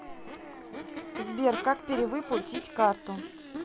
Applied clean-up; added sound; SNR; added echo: none; Crowd / Race car, auto racing / Accelerating, revving, vroom; 8 dB; none.